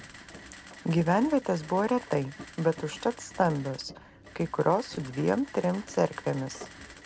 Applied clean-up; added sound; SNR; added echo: none; Camera + Engine; 17 dB; none.